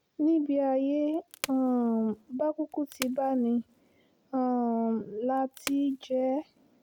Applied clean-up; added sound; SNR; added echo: none; Wood; 16 dB; none.